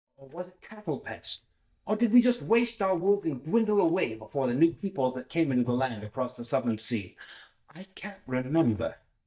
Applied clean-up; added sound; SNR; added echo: neural mask model DeepFilterNet 3.